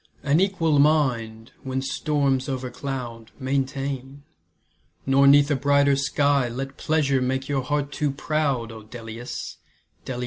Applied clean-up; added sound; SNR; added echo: none; none; none; none.